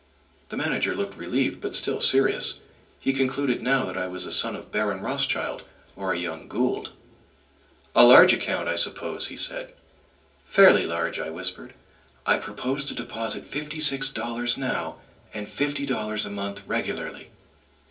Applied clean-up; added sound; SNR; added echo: none; none; none; reverberation time 0.3 s.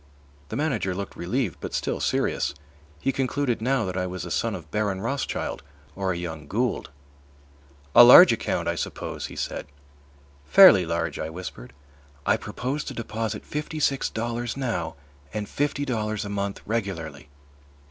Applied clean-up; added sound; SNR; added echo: none; none; none; none.